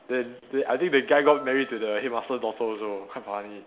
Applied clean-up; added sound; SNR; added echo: none; Piano; 17 dB; none.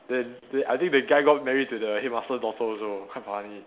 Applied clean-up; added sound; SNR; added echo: none; none; none; none.